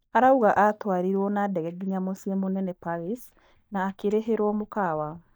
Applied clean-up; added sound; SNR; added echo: neural mask model DeepFilterNet 3.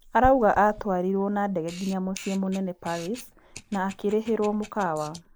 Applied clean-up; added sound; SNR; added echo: neural mask model Resemble Enhance denoiser.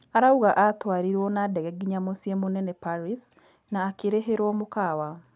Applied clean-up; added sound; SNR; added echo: none; none; none; none.